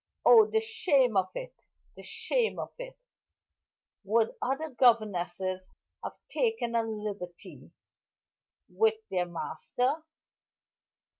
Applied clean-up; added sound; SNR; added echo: none; none; none; none.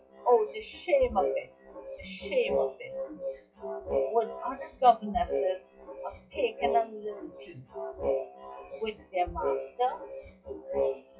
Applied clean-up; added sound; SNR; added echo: classical method WPE with log-MMSE.